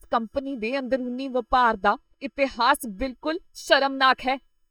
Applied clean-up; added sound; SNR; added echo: neural mask model DeepFilterNet 3.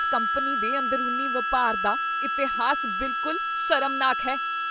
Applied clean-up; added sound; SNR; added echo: none; Harmonica; -3 dB; none.